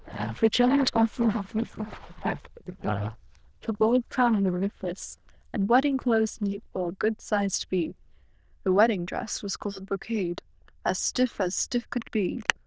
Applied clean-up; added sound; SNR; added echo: neural diffusion model UNIVERSE++.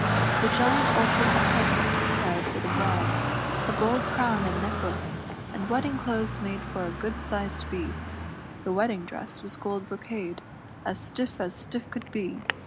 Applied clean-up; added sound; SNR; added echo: none; Traffic noise, roadway noise; -2 dB; none.